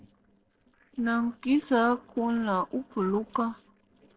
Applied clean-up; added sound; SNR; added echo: neural separator model SepFormer DNS4.